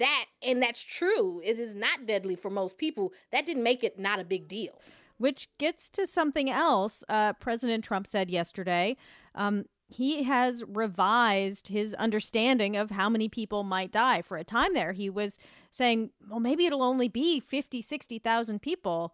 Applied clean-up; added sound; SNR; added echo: none; none; none; none.